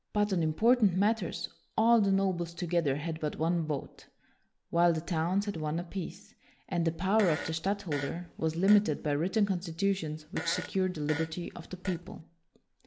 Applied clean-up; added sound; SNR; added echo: none; Fart; 13 dB; none.